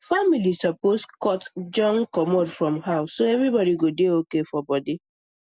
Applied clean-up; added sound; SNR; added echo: none; none; none; none.